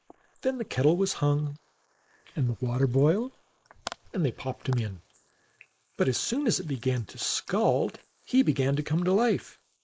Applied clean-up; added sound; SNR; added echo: neural mask model Resemble Enhance denoiser.